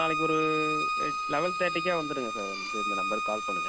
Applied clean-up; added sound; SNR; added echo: none; Bowed string instrument; -1 dB; none.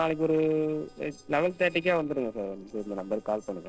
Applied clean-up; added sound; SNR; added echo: neural separator model SepFormer DNS4.